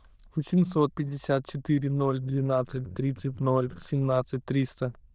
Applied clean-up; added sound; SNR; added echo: neural diffusion model UNIVERSE++.